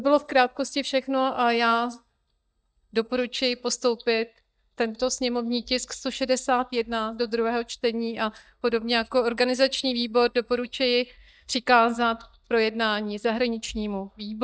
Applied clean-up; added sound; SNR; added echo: neural mask model DeepFilterNet 3.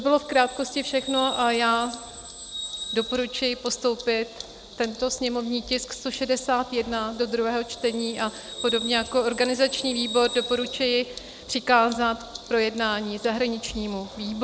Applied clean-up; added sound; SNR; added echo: none; Bird vocalization, bird call, bird song; 12 dB; none.